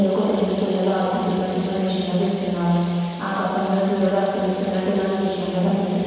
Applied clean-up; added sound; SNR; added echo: none; Rattle (instrument); 18 dB; reverberation time 1.9 s.